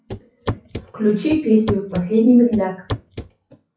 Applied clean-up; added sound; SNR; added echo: classical method WPE with log-MMSE.